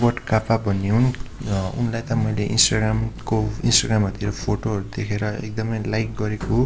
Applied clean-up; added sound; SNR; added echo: none; none; none; none.